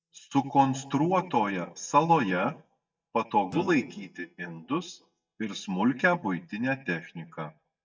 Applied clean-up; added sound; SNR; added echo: neural mask model DeepFilterNet 3.